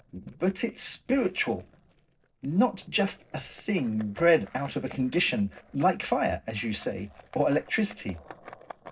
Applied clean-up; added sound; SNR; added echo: neural separator model SepFormer DNS4.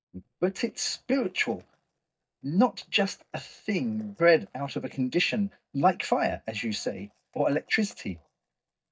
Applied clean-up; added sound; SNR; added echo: neural mask model DeepFilterNet 3.